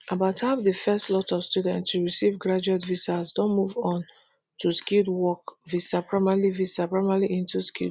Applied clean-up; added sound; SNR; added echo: none; none; none; none.